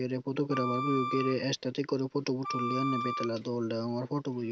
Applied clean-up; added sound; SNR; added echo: none; Wind instrument, woodwind instrument; 5 dB; none.